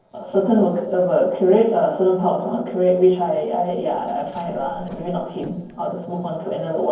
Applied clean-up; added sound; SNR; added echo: neural separator model SepFormer DNS4.